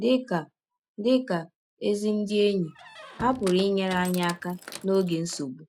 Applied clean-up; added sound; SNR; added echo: none; Squeak; 16 dB; none.